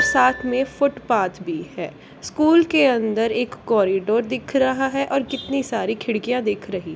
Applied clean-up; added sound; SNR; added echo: none; Piano; 14 dB; none.